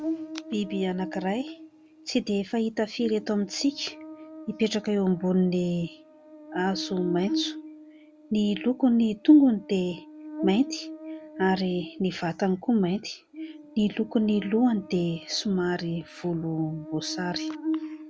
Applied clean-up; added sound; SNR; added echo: none; Buzz; 12 dB; none.